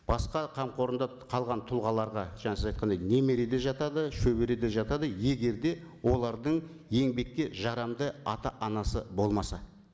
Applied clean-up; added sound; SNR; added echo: none; none; none; none.